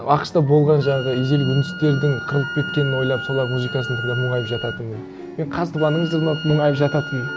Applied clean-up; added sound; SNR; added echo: none; Wind instrument, woodwind instrument; 11 dB; none.